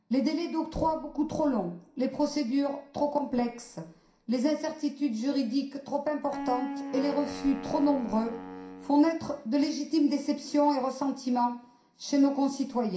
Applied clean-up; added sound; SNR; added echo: none; Wind instrument, woodwind instrument; 10 dB; reverberation time 0.5 s.